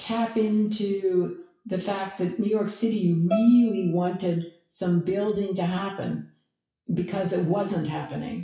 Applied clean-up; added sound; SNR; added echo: classical method WPE with log-MMSE.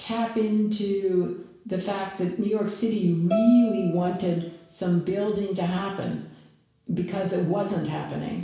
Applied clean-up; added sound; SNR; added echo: none; Bowed string instrument; 7 dB; reverberation time 0.7 s.